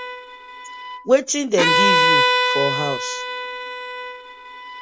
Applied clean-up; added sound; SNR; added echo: none; Bowed string instrument; -3 dB; none.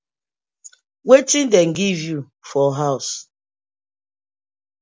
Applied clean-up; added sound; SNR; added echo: none; none; none; none.